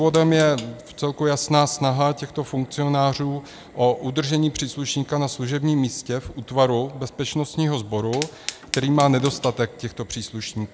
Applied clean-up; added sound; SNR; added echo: none; Fire; 18 dB; none.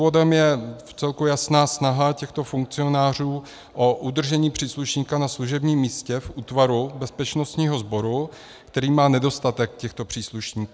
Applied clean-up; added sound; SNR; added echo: none; none; none; none.